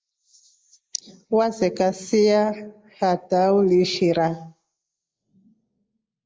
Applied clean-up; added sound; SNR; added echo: neural mask model Resemble Enhance denoiser.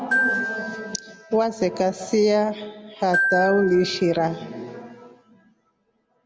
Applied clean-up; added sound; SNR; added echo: none; Glockenspiel; 5 dB; none.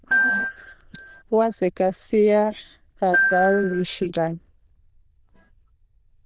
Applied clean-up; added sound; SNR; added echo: neural diffusion model UNIVERSE++.